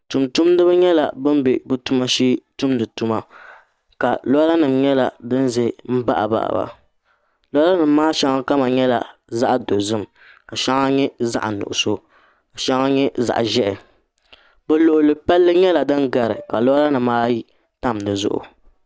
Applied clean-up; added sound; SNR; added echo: neural mask model DeepFilterNet 3.